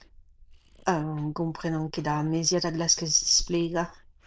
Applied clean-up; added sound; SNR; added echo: neural diffusion model UNIVERSE++.